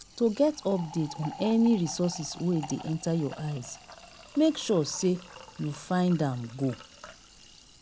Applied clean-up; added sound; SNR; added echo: none; Fill (with liquid); 17 dB; none.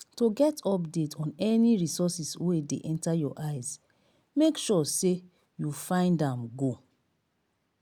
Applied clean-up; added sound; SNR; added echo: none; none; none; none.